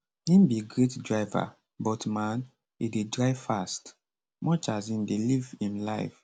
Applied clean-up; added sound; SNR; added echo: none; none; none; none.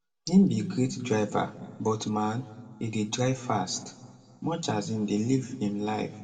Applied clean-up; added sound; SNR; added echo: none; none; none; reverberation time 1.2 s.